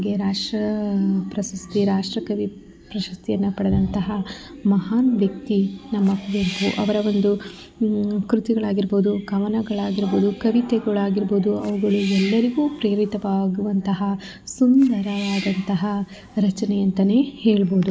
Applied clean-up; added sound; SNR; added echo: none; Cat; 19 dB; none.